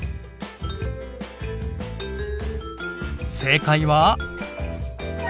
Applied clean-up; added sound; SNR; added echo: none; none; none; none.